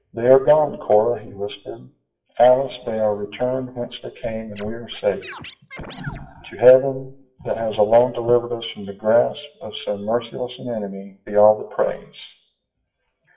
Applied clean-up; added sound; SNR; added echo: classical method WPE with log-MMSE.